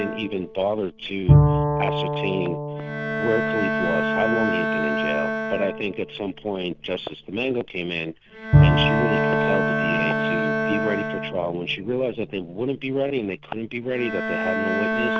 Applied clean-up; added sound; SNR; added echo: none; Bowed string instrument + Bowed string instrument; -4 dB; none.